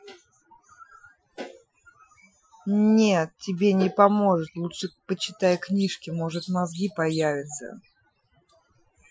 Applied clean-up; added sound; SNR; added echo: classical method Wiener filter.